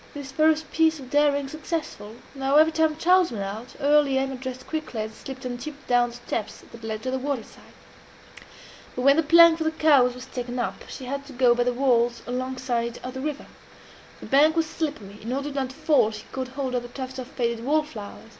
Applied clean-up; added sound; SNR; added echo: none; none; none; none.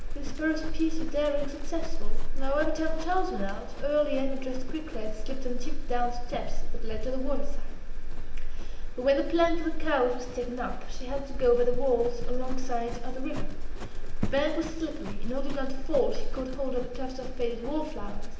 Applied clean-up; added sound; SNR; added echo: none; Livestock, farm animals, working animals; -5 dB; reverberation time 0.8 s.